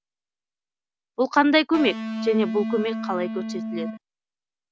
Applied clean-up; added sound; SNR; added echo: none; Electric guitar; 4 dB; none.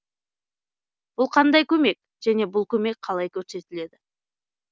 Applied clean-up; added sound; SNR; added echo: none; none; none; none.